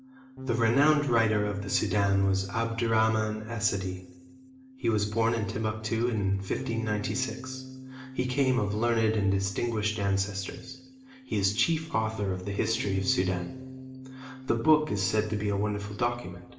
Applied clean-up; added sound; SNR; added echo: none; Bass guitar; 15 dB; reverberation time 0.8 s.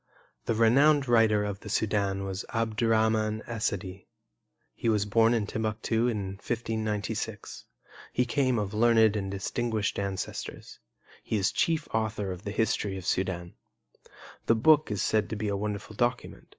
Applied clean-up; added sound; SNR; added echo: none; none; none; none.